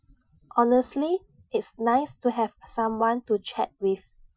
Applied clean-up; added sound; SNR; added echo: classical method Wiener filter.